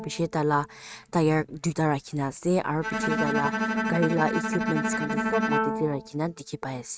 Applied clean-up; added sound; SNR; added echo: neural mask model RNNoise.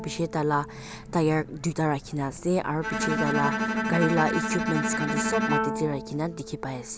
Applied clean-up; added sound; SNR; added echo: none; Bowed string instrument; 3 dB; none.